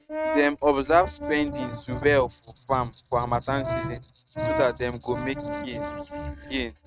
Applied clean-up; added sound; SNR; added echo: neural mask model RNNoise.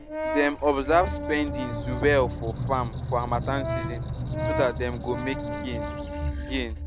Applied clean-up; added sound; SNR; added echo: none; Brass instrument + Squeak; 2 dB; none.